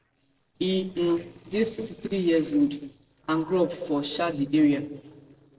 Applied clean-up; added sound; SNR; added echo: neural separator model SepFormer DNS4.